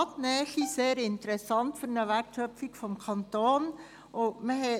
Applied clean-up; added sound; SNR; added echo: none; Bowed string instrument; 18 dB; none.